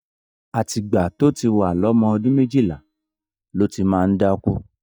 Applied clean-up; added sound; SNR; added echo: neural mask model DeepFilterNet 3.